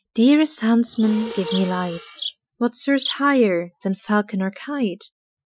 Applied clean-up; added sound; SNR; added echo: classical method Wiener filter.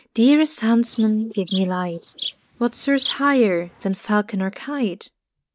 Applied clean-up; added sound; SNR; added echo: neural mask model Resemble Enhance denoiser.